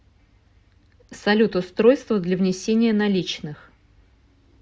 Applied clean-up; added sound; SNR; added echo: none; none; none; none.